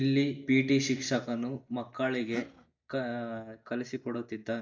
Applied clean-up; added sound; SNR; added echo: neural mask model DeepFilterNet 3.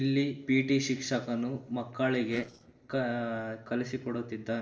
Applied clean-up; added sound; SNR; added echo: neural separator model SepFormer DNS4.